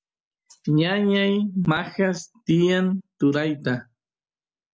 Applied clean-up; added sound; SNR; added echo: none; none; none; none.